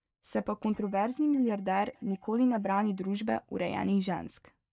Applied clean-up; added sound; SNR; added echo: neural mask model DeepFilterNet 3.